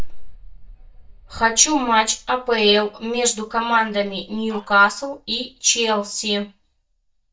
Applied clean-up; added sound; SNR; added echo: neural mask model DeepFilterNet 3.